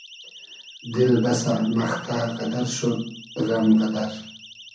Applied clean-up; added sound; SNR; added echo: none; Siren; 20 dB; reverberation time 0.6 s.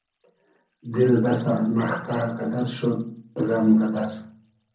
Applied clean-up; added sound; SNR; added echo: neural separator model SepFormer DNS4.